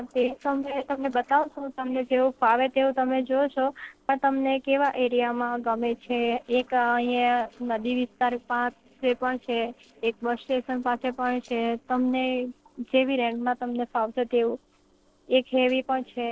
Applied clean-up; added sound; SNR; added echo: neural separator model SepFormer DNS4.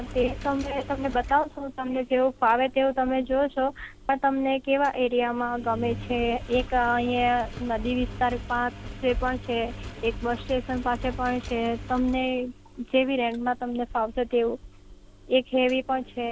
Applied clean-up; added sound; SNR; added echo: none; Engine; 13 dB; none.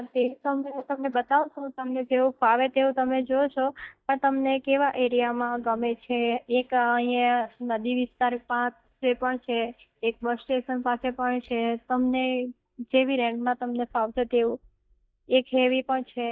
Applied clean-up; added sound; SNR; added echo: neural mask model DeepFilterNet 3.